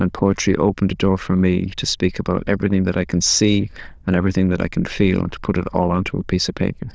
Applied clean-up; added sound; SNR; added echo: neural diffusion model UNIVERSE++.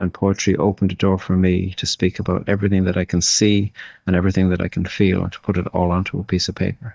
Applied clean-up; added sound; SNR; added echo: neural mask model DeepFilterNet 3.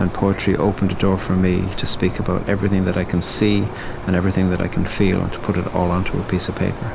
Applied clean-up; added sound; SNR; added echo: none; Wind + Cricket; 8 dB; none.